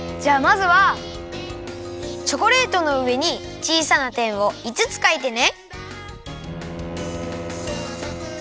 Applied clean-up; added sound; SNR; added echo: none; Bowed string instrument; 12 dB; none.